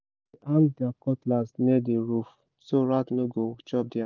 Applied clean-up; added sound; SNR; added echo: none; none; none; none.